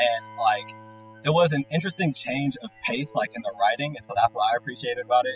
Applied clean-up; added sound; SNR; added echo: classical method spectral subtraction.